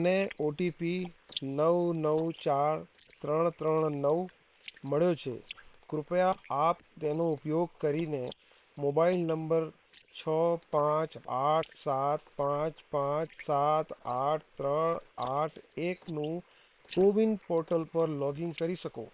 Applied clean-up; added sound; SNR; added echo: neural separator model SepFormer WHAM!.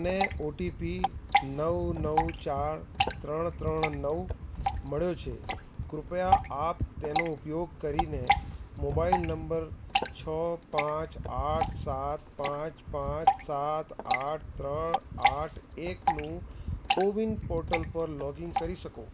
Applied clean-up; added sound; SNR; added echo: none; Drip / Water; 2 dB; none.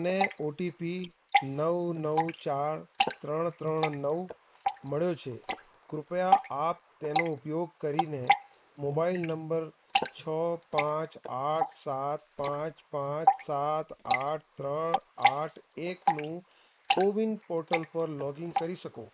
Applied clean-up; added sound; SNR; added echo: neural mask model Resemble Enhance denoiser.